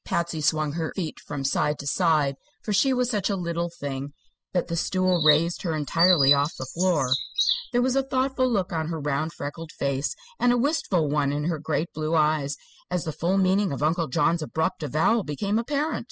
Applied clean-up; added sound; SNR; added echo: classical method spectral subtraction.